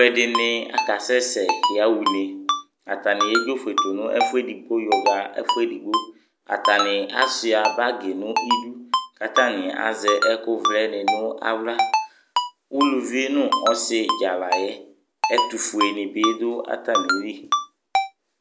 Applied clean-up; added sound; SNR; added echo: none; Ringtone; 2 dB; none.